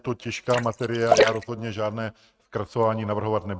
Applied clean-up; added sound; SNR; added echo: neural mask model RNNoise.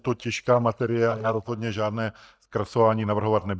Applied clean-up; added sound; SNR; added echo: neural mask model DeepFilterNet 3.